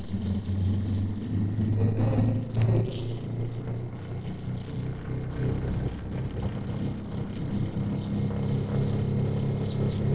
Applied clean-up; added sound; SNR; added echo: neural separator model SepFormer DNS4.